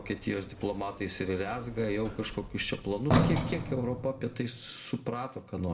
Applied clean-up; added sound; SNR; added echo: none; Sliding door; 2 dB; reverberation time 0.5 s.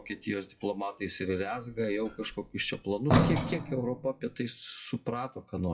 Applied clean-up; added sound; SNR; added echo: classical method WPE with log-MMSE.